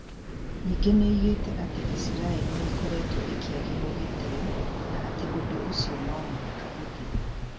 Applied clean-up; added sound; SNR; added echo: none; Waves, surf; -1 dB; reverberation time 0.2 s.